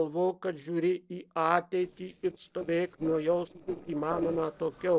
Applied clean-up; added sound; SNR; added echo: neural separator model SepFormer DNS4.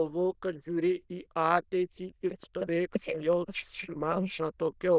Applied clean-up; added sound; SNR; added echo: neural diffusion model UNIVERSE++.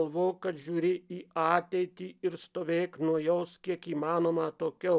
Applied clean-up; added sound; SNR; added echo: none; none; none; none.